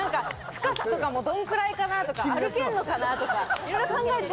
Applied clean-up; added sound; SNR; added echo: none; none; none; none.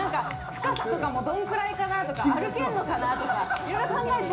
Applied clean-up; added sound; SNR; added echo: none; Wind instrument, woodwind instrument; 11 dB; reverberation time 0.4 s.